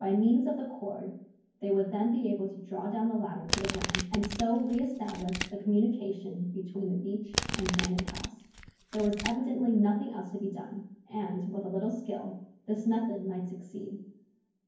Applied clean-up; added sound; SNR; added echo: none; Domestic sounds, home sounds; 5 dB; reverberation time 0.9 s.